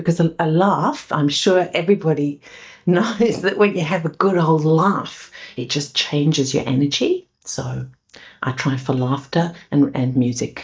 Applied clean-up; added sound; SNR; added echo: neural mask model DeepFilterNet 3.